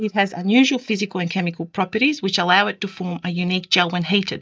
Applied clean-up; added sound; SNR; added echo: neural mask model DeepFilterNet 3.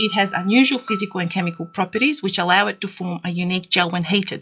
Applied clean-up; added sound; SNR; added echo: classical method log-MMSE.